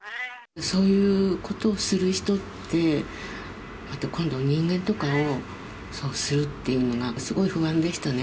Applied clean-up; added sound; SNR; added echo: none; Meow; 20 dB; none.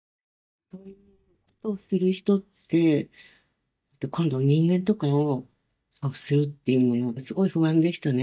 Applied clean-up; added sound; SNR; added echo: neural mask model DeepFilterNet 3.